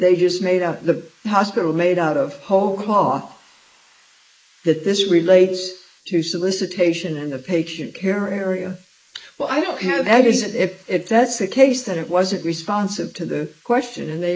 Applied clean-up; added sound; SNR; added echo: neural mask model Resemble Enhance denoiser.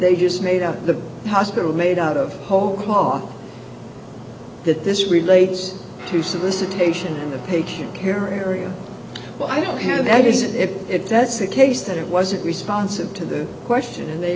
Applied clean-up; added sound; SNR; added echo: none; Guitar; 20 dB; none.